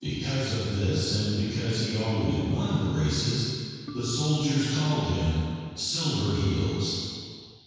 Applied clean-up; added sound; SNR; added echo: none; Organ; 17 dB; reverberation time 2.2 s.